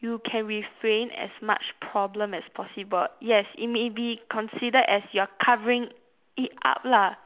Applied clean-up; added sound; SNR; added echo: none; none; none; none.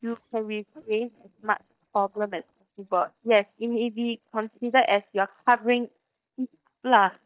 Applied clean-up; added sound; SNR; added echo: neural mask model DeepFilterNet 3.